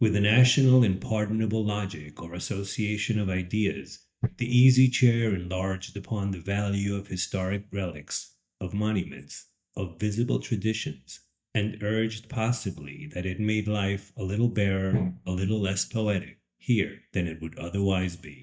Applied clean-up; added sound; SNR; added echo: neural mask model DeepFilterNet 3.